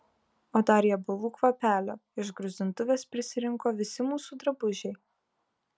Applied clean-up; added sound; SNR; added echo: none; none; none; none.